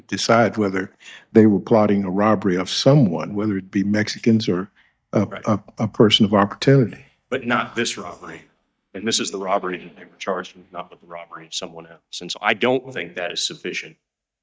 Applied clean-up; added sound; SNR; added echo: neural mask model DeepFilterNet 3.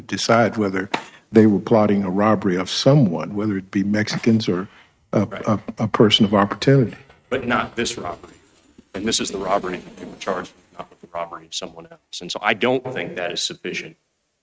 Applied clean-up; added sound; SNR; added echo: neural mask model RNNoise.